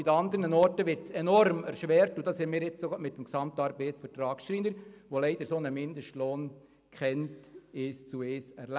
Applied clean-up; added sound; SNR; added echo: none; none; none; none.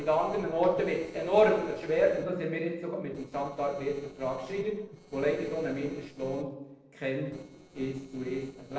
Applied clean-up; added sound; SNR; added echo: neural separator model SepFormer DNS4.